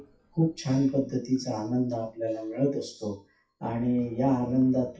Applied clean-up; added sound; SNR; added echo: classical method WPE with log-MMSE.